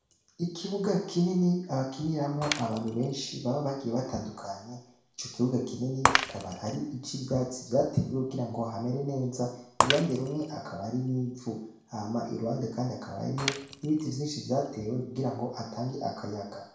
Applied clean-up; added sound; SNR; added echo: none; Shatter; 7 dB; reverberation time 0.7 s.